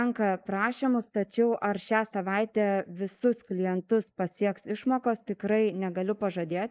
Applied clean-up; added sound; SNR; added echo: neural mask model Resemble Enhance denoiser.